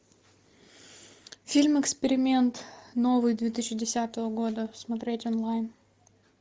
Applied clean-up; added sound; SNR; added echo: none; none; none; none.